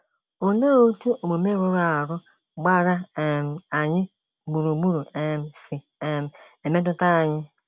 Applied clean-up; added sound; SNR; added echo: none; none; none; none.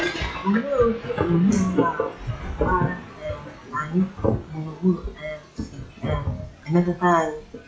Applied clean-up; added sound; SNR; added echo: classical method WPE with log-MMSE.